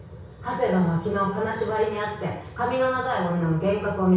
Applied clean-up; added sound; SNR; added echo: none; none; none; reverberation time 0.6 s.